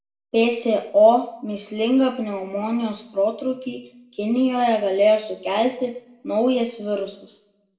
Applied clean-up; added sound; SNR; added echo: none; none; none; reverberation time 0.6 s.